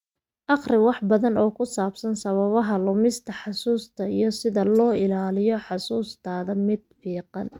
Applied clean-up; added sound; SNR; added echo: neural mask model RNNoise.